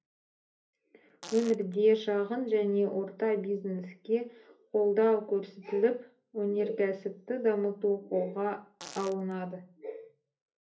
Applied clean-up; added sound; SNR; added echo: none; Fart; 18 dB; reverberation time 0.3 s.